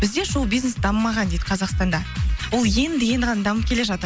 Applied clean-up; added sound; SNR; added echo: none; none; none; none.